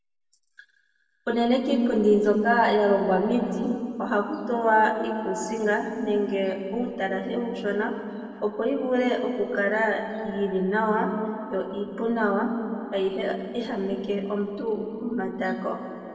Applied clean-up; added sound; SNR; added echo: none; none; none; reverberation time 2.1 s.